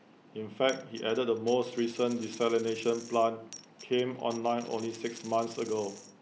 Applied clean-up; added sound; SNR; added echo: none; Coin (dropping); 19 dB; none.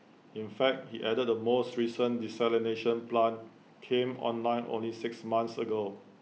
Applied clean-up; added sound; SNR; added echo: none; none; none; none.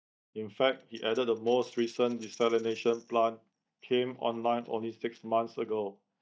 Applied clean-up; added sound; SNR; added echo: neural mask model DeepFilterNet 3.